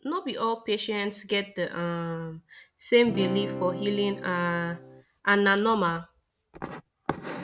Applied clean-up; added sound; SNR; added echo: none; Acoustic guitar / Strum; 8 dB; none.